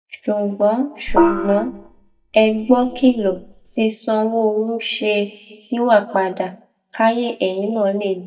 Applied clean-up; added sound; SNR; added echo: neural mask model DeepFilterNet 3.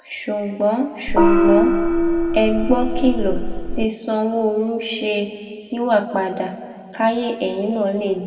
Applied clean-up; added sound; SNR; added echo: none; Gong; -4 dB; reverberation time 2.2 s.